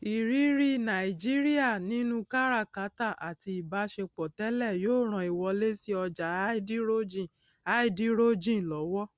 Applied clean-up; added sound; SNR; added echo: none; none; none; none.